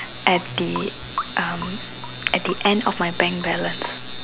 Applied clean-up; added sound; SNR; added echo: none; Drip / Sink (filling or washing) / Water tap, faucet; 13 dB; none.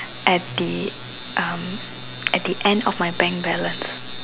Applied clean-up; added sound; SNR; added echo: none; none; none; none.